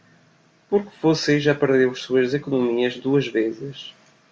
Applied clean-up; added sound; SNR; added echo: none; none; none; none.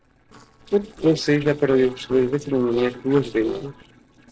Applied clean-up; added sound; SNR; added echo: neural separator model SepFormer DNS4.